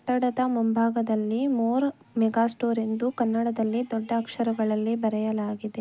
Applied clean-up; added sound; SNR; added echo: none; none; none; none.